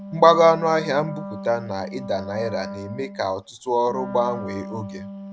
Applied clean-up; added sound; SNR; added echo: none; Wind instrument, woodwind instrument; 11 dB; none.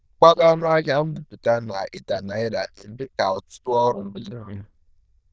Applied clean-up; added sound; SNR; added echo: neural diffusion model UNIVERSE++.